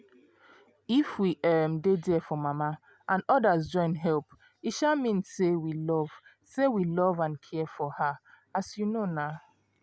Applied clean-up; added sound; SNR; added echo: none; none; none; none.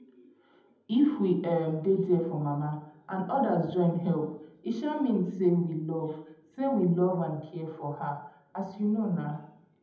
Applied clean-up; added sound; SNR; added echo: none; none; none; reverberation time 0.8 s.